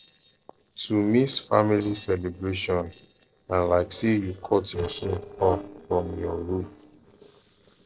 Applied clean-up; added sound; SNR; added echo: neural separator model SepFormer DNS4.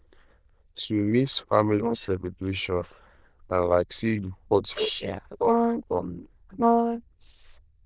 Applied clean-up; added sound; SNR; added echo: neural diffusion model UNIVERSE++.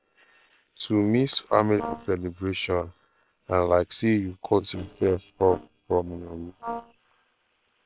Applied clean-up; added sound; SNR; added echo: neural separator model SepFormer WHAM!.